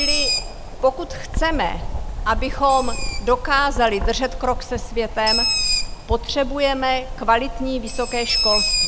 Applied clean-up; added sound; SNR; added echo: none; Bird; 1 dB; none.